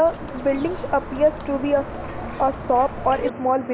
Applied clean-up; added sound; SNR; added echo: none; Bird; 11 dB; none.